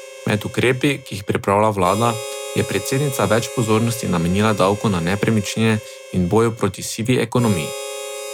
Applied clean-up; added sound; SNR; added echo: none; Harmonica; 13 dB; none.